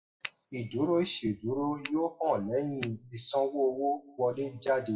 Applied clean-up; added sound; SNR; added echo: classical method WPE with log-MMSE.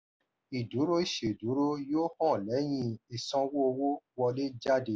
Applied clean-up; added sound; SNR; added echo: none; none; none; none.